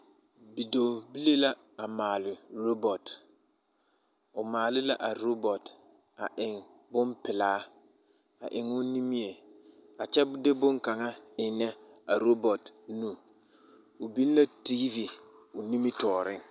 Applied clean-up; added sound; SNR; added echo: none; none; none; none.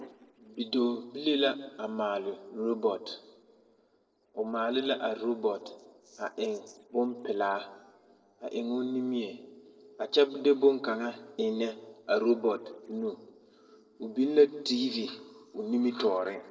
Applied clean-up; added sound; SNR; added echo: neural separator model SepFormer DNS4.